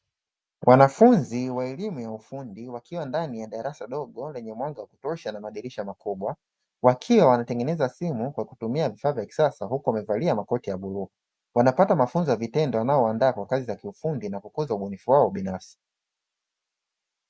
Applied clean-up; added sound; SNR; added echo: none; none; none; none.